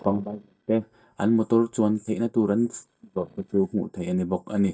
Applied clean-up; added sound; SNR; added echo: neural mask model DeepFilterNet 3.